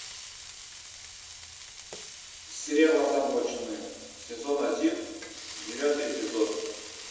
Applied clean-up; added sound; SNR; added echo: none; Frying (food); 13 dB; reverberation time 1.1 s.